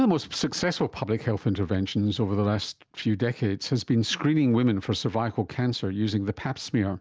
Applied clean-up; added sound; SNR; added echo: none; none; none; none.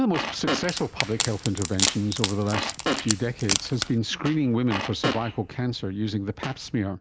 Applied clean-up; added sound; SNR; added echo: none; Wood + Fart; 3 dB; none.